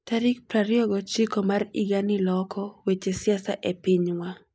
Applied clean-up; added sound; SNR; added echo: neural mask model Resemble Enhance denoiser.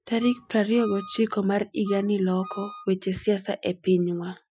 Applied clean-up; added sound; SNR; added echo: classical method Wiener filter.